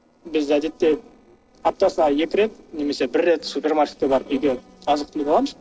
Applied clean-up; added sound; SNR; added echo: neural separator model SepFormer DNS4.